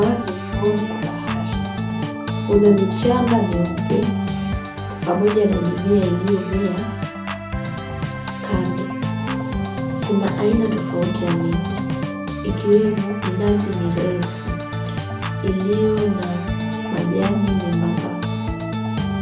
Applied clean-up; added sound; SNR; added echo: none; Organ; 3 dB; reverberation time 0.7 s.